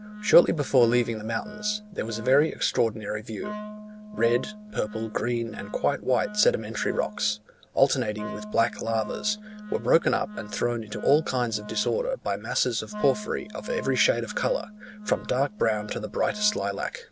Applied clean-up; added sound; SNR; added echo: none; Wind instrument, woodwind instrument; 14 dB; none.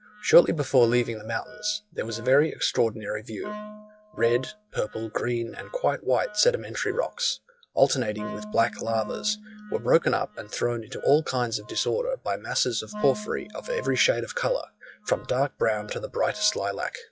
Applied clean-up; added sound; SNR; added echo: classical method log-MMSE.